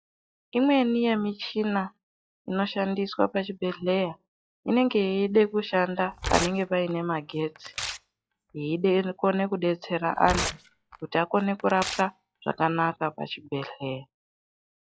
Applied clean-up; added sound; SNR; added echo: classical method log-MMSE.